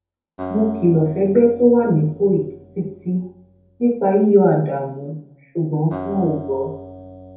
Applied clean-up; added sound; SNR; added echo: none; Acoustic guitar; 16 dB; reverberation time 0.6 s.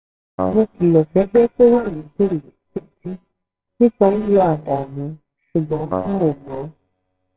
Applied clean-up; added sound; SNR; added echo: neural separator model SepFormer WHAMR!.